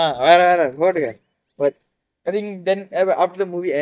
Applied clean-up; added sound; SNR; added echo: neural mask model DeepFilterNet 3.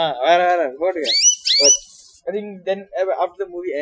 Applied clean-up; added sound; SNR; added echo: classical method Wiener filter.